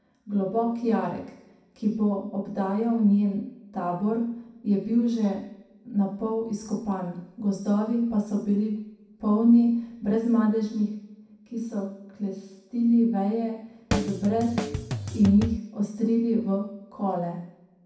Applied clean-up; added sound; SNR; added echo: none; Drum kit; 4 dB; reverberation time 0.6 s.